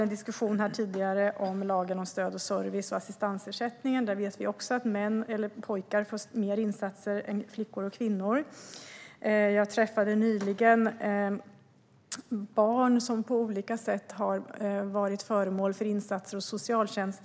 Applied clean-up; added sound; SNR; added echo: none; none; none; none.